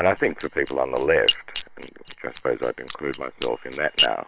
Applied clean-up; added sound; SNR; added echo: neural separator model SepFormer WHAM!.